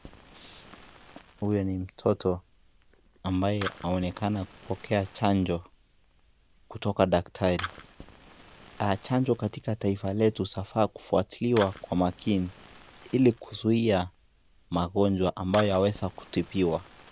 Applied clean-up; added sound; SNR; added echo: none; Fire; 18 dB; none.